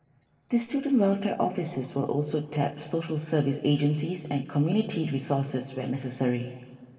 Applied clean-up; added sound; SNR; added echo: neural separator model SepFormer DNS4.